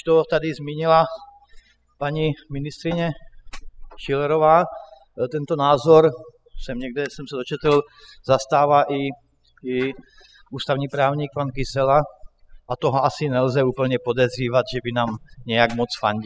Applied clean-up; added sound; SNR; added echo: classical method spectral subtraction.